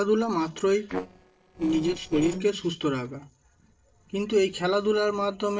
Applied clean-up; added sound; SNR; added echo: neural separator model SepFormer DNS4.